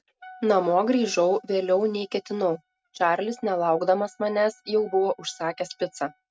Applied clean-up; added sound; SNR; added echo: neural mask model RNNoise.